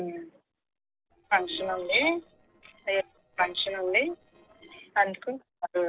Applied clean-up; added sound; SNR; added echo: neural separator model SepFormer DNS4.